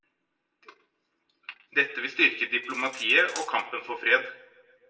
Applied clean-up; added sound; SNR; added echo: none; Cutlery, silverware; 19 dB; reverberation time 0.6 s.